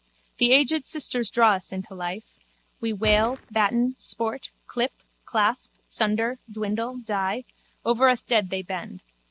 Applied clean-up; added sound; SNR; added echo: none; Gunshot, gunfire; 9 dB; none.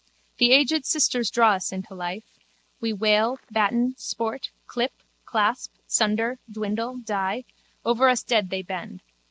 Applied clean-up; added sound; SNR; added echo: neural mask model Resemble Enhance denoiser.